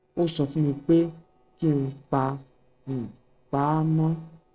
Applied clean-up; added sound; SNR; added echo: neural separator model SepFormer DNS4.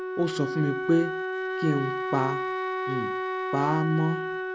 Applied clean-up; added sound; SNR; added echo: none; Wind instrument, woodwind instrument; 2 dB; none.